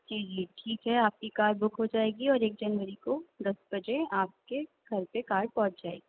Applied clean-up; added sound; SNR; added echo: none; none; none; none.